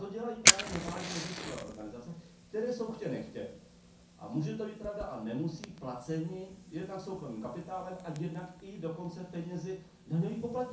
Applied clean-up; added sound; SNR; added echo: none; Fire; -1 dB; reverberation time 0.5 s.